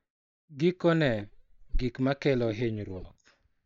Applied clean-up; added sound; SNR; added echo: neural mask model DeepFilterNet 3.